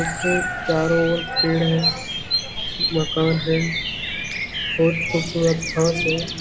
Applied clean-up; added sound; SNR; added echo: none; Bird vocalization, bird call, bird song; 3 dB; none.